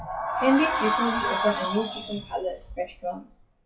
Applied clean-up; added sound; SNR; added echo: classical method WPE with log-MMSE.